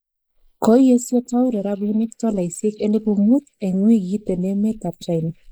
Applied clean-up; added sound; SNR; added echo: neural mask model Resemble Enhance denoiser.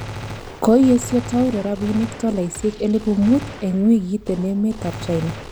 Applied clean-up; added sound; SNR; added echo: none; Gunshot, gunfire; 13 dB; none.